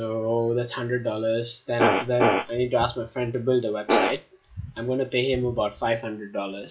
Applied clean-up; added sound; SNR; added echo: classical method log-MMSE.